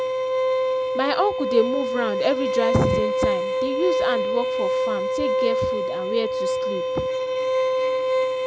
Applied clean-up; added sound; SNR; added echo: none; Bowed string instrument; -4 dB; none.